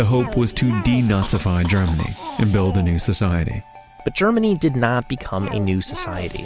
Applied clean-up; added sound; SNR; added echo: none; Cough; 16 dB; none.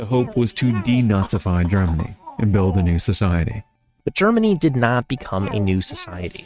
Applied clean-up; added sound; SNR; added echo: neural mask model RNNoise.